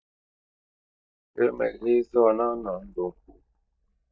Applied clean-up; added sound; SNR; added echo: neural mask model DeepFilterNet 3.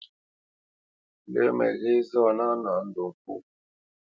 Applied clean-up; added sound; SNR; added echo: none; none; none; none.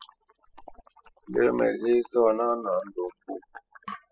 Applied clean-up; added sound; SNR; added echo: classical method spectral subtraction.